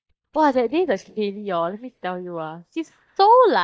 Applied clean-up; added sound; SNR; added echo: neural mask model DeepFilterNet 3.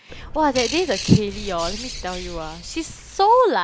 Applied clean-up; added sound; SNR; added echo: none; Bird; 12 dB; none.